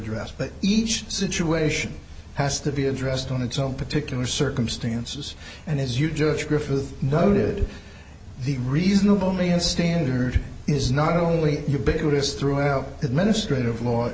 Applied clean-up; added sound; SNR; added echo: none; none; none; none.